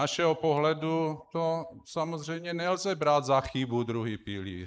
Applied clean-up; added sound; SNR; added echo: neural mask model Resemble Enhance denoiser.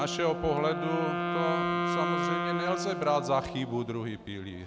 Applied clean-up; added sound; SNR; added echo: none; Wind instrument, woodwind instrument; 1 dB; none.